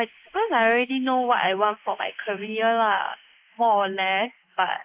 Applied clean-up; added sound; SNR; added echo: neural mask model Resemble Enhance denoiser.